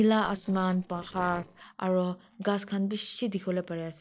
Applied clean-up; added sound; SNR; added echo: neural separator model SepFormer DNS4.